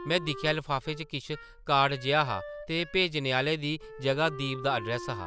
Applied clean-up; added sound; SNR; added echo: none; Wind instrument, woodwind instrument; 14 dB; none.